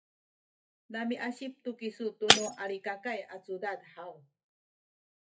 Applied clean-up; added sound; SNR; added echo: classical method WPE with log-MMSE.